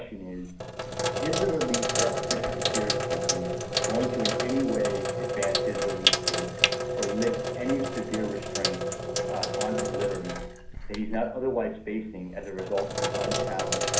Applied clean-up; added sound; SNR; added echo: none; Sink (filling or washing); -3 dB; reverberation time 0.6 s.